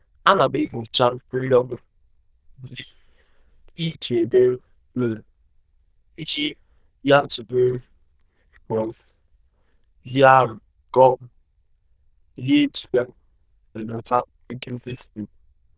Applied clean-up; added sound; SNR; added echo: neural diffusion model UNIVERSE++.